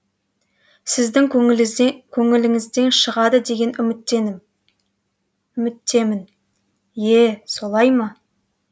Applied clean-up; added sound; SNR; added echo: none; none; none; none.